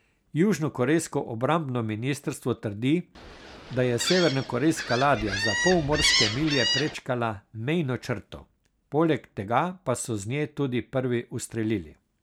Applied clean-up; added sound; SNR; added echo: none; Gull, seagull; 2 dB; none.